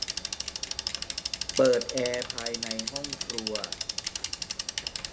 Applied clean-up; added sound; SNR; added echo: none; Bicycle; 2 dB; none.